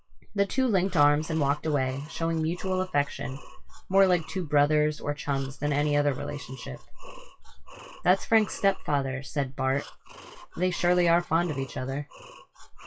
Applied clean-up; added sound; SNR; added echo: classical method WPE with log-MMSE.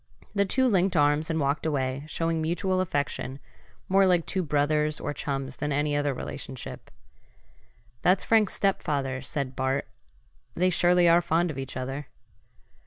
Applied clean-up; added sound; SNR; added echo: none; none; none; none.